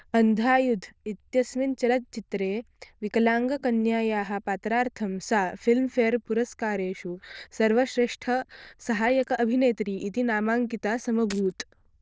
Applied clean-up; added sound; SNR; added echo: neural diffusion model UNIVERSE++.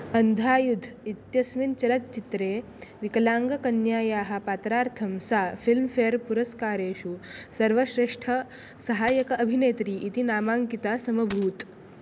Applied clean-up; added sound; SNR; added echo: none; Coin (dropping); 14 dB; none.